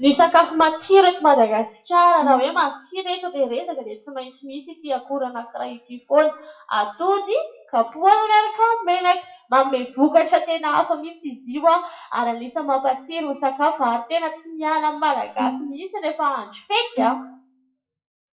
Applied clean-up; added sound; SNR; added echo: classical method WPE with log-MMSE.